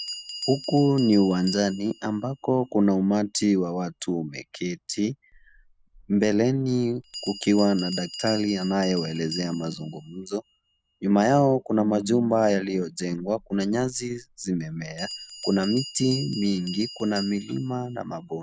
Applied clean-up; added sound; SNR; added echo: none; Bell; 16 dB; none.